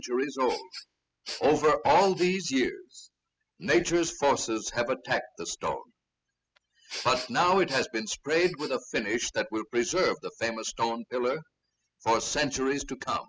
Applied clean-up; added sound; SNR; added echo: classical method spectral subtraction.